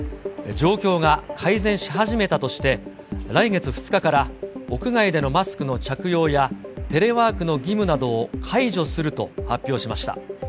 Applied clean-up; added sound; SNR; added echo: none; none; none; none.